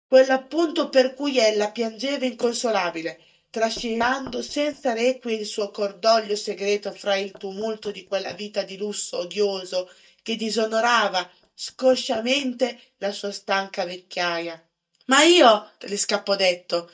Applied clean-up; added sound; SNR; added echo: neural mask model DeepFilterNet 3.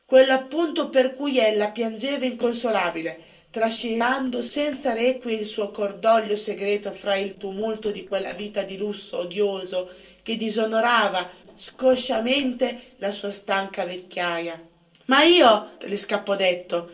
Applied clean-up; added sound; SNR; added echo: neural separator model SepFormer DNS4.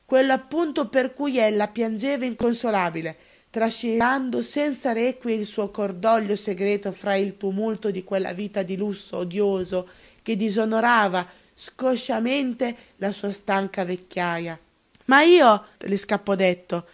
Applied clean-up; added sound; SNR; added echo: none; none; none; none.